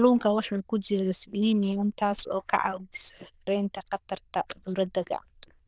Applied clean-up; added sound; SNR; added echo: neural diffusion model UNIVERSE++.